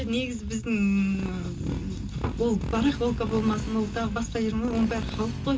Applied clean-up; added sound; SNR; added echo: none; Motorcycle; 11 dB; reverberation time 0.2 s.